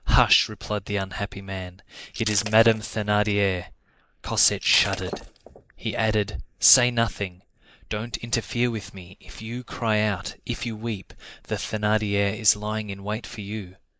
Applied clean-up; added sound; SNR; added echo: neural mask model Resemble Enhance denoiser.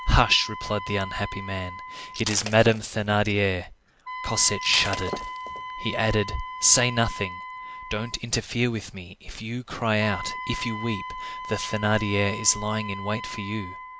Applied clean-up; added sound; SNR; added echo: none; Wind instrument, woodwind instrument + Shatter; 10 dB; none.